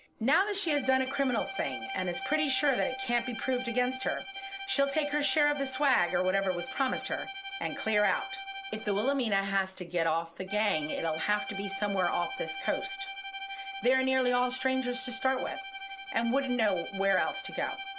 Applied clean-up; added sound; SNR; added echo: none; Bowed string instrument; 9 dB; none.